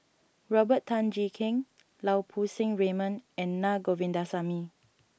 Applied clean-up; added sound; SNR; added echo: none; none; none; none.